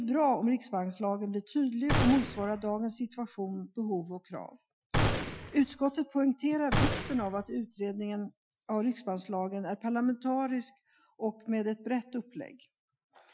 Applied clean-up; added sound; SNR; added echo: classical method Wiener filter.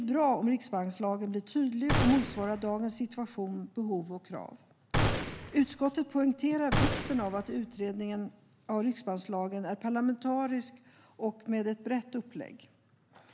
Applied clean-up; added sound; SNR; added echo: none; Gunshot, gunfire; 1 dB; none.